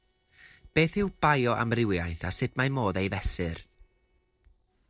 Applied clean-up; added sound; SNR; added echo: neural separator model SepFormer DNS4.